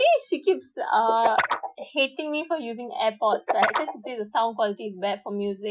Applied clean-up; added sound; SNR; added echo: classical method Wiener filter.